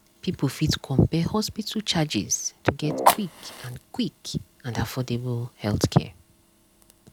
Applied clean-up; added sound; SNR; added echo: none; Fire + Brass instrument; 6 dB; none.